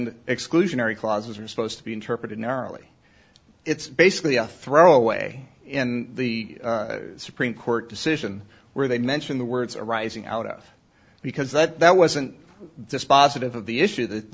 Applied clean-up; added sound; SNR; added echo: none; none; none; none.